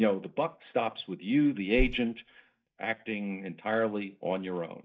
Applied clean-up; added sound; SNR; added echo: neural mask model DeepFilterNet 3.